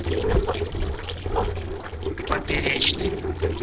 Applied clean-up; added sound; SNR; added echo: neural separator model SepFormer DNS4.